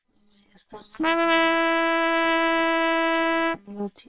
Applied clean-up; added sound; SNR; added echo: neural separator model SepFormer WHAMR!.